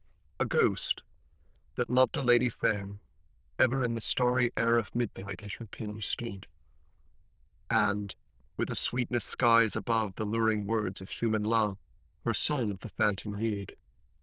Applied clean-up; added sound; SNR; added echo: neural diffusion model UNIVERSE++.